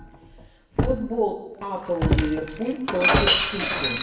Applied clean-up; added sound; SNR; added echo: none; Shatter; -4 dB; reverberation time 0.9 s.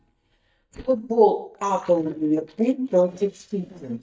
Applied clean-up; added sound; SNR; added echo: neural mask model DeepFilterNet 3.